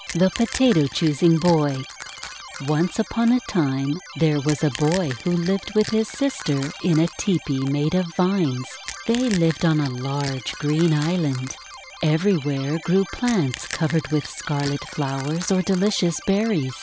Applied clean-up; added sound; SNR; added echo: none; Crack / Crushing + Keyboard (musical); 15 dB; none.